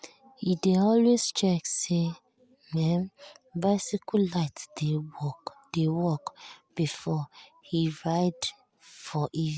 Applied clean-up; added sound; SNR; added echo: none; none; none; none.